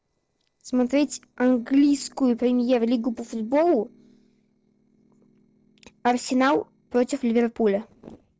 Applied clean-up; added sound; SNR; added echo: neural separator model SepFormer DNS4.